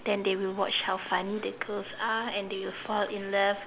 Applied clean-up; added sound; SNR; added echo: none; none; none; none.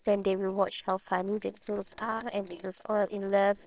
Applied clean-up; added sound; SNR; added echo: neural separator model SepFormer WHAMR!.